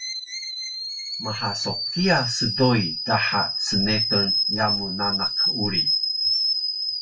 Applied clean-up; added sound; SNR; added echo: classical method WPE with log-MMSE.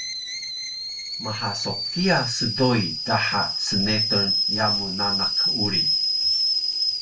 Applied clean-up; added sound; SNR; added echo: none; Boiling / Alarm; -2 dB; reverberation time 0.2 s.